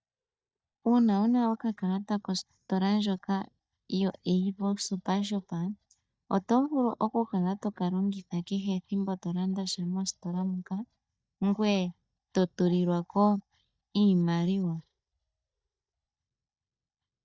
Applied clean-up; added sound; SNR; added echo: neural mask model DeepFilterNet 3.